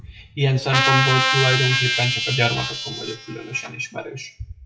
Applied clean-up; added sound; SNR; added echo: classical method WPE with log-MMSE.